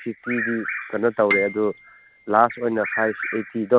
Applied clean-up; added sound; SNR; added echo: none; Bird vocalization, bird call, bird song + Piano; 8 dB; none.